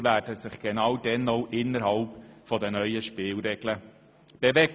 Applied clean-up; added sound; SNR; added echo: none; none; none; none.